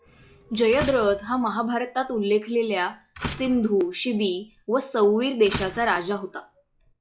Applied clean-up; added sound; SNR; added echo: classical method log-MMSE.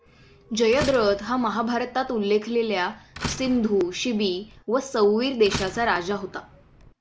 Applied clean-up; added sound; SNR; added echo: none; Slam; 14 dB; none.